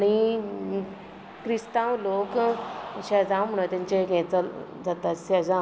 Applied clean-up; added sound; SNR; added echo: none; Cheering; 17 dB; none.